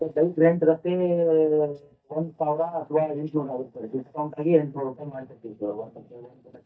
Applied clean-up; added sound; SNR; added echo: neural mask model DeepFilterNet 3.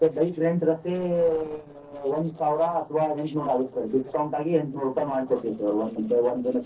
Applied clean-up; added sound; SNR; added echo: neural separator model SepFormer DNS4.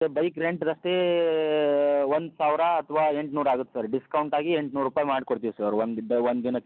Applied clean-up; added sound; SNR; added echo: none; none; none; none.